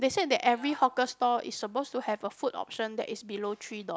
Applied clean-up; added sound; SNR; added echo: none; none; none; none.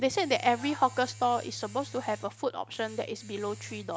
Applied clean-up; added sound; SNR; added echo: none; Domestic sounds, home sounds; 17 dB; none.